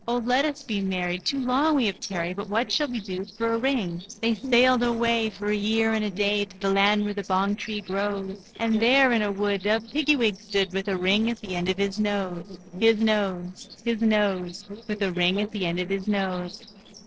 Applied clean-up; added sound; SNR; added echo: neural separator model SepFormer DNS4.